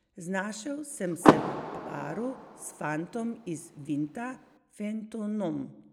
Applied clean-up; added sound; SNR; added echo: none; Car; -5 dB; none.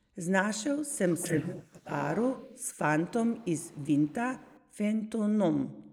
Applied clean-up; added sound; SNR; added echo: neural mask model Resemble Enhance denoiser.